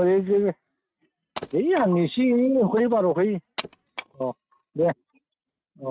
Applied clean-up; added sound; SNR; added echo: neural mask model RNNoise.